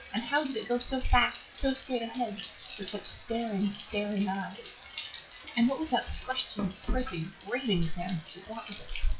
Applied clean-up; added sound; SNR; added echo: classical method WPE with log-MMSE.